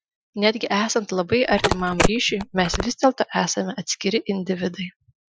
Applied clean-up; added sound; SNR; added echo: classical method Wiener filter.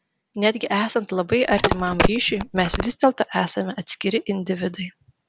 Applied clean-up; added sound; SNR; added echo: none; Telephone; 1 dB; none.